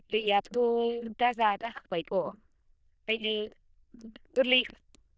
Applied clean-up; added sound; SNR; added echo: neural diffusion model UNIVERSE++.